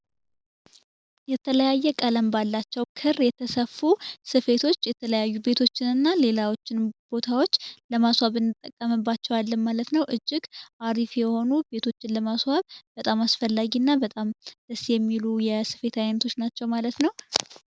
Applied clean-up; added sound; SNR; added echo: none; none; none; none.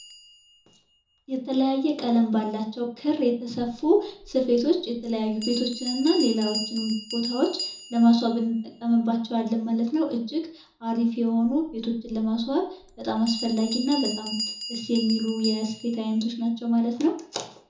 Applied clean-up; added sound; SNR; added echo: none; Bell; 14 dB; reverberation time 0.7 s.